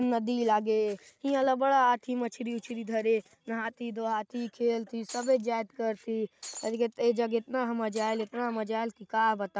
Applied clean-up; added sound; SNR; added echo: neural mask model RNNoise.